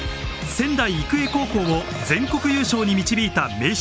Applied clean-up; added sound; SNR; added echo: none; Bird vocalization, bird call, bird song; 17 dB; none.